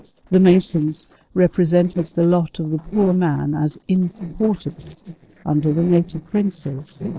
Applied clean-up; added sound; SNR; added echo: neural separator model SepFormer DNS4.